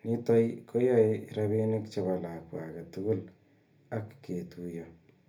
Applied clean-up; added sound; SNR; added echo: none; none; none; reverberation time 0.3 s.